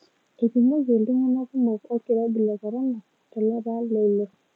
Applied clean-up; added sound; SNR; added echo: none; none; none; none.